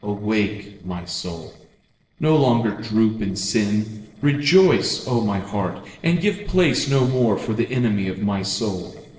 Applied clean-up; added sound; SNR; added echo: neural separator model SepFormer DNS4.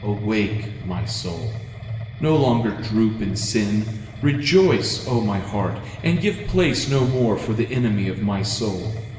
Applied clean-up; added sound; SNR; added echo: none; Mechanisms; 8 dB; reverberation time 1.3 s.